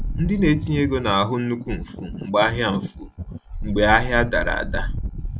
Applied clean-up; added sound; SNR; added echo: none; Wind; 6 dB; none.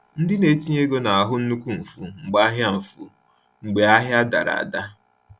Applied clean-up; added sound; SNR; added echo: none; none; none; none.